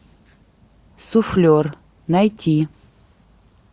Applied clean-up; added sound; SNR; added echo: none; none; none; none.